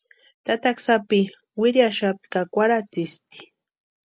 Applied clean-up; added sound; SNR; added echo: none; none; none; none.